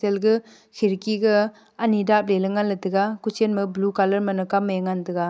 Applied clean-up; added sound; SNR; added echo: none; none; none; none.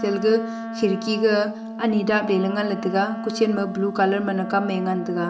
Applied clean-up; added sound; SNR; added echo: none; Wind instrument, woodwind instrument; 9 dB; reverberation time 0.6 s.